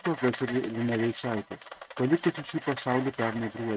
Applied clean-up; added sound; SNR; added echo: neural mask model RNNoise.